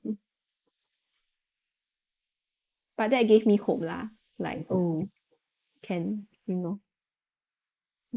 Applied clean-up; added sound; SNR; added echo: neural mask model Resemble Enhance denoiser.